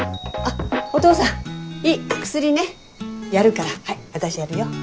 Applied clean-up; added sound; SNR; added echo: none; none; none; none.